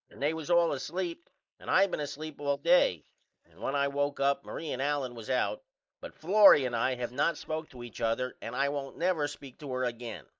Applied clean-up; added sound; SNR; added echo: neural mask model Resemble Enhance denoiser.